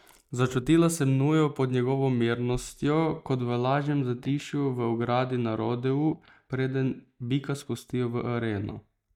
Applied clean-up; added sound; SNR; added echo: neural mask model DeepFilterNet 3.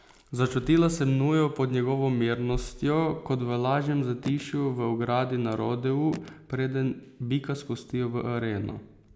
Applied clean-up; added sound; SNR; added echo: none; Telephone; 19 dB; none.